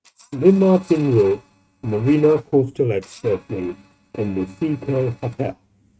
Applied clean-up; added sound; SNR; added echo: neural mask model RNNoise.